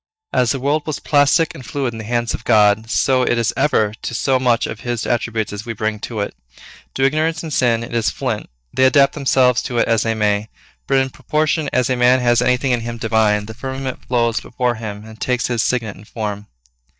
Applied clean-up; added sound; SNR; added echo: neural mask model DeepFilterNet 3.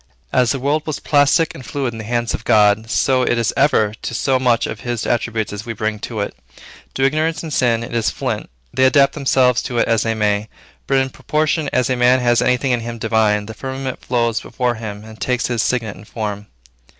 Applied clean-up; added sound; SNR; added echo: none; none; none; none.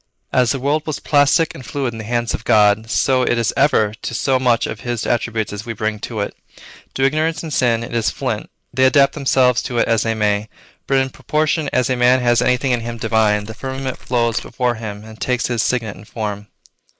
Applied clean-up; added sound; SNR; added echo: neural mask model Resemble Enhance denoiser.